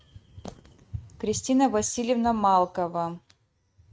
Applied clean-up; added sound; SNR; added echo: neural mask model RNNoise.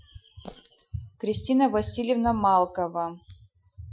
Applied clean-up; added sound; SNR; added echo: classical method Wiener filter.